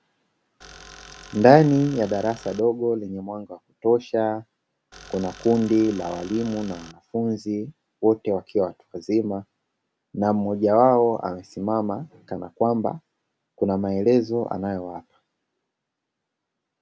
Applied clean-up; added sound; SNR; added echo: none; Tools; 20 dB; none.